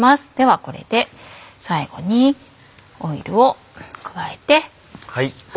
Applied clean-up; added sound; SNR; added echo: none; none; none; none.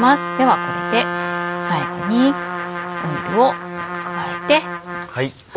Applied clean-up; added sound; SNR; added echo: none; Trumpet; 5 dB; none.